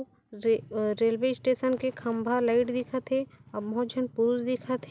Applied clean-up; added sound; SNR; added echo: none; none; none; none.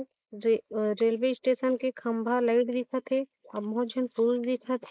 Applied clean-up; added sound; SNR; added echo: neural mask model Resemble Enhance denoiser.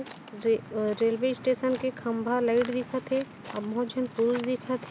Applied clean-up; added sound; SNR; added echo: none; Waves, surf; 16 dB; none.